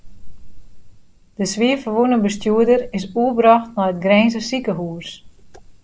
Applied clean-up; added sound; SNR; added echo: none; none; none; none.